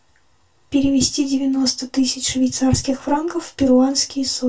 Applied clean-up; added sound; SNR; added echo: none; none; none; reverberation time 0.2 s.